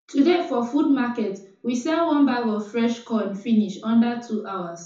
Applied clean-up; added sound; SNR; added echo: none; none; none; reverberation time 0.7 s.